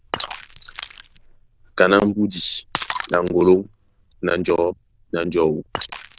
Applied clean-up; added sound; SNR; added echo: neural diffusion model UNIVERSE++.